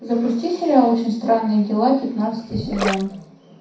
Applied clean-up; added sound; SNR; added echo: none; Gurgling; 8 dB; reverberation time 0.6 s.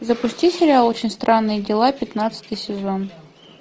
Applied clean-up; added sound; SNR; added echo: none; none; none; none.